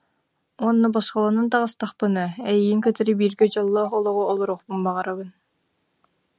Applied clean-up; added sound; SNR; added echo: none; Telephone; 20 dB; none.